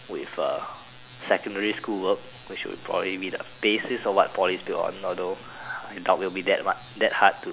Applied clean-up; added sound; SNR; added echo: none; none; none; none.